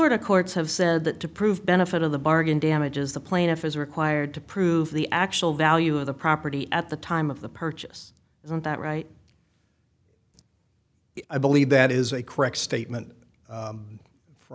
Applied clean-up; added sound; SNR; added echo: none; none; none; none.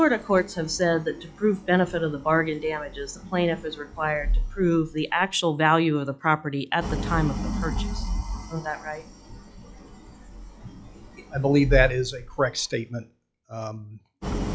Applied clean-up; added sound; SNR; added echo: classical method log-MMSE.